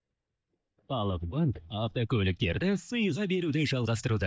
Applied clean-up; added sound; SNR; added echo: neural mask model DeepFilterNet 3.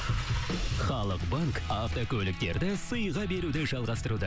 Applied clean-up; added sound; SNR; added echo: none; Tick-tock; 10 dB; none.